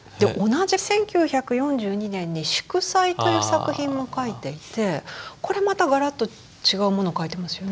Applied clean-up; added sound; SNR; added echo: none; none; none; none.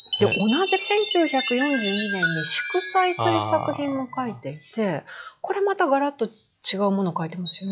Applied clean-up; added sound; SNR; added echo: classical method log-MMSE.